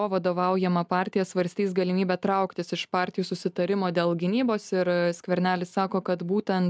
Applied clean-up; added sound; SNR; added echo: none; none; none; none.